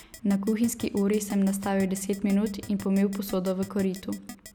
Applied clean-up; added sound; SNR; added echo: none; Keyboard (musical); 19 dB; none.